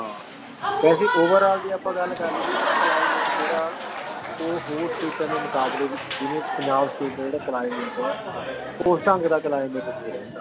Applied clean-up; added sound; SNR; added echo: none; Applause / Crowd; 3 dB; none.